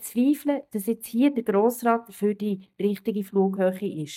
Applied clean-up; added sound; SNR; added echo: neural mask model DeepFilterNet 3.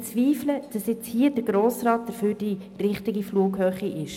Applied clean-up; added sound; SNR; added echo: none; none; none; none.